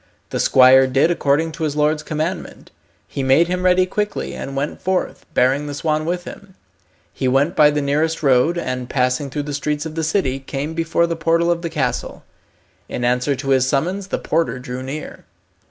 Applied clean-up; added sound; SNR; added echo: none; none; none; none.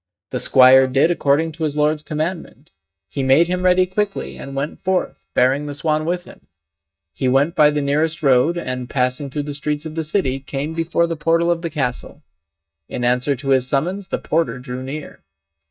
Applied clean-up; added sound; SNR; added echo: neural mask model DeepFilterNet 3.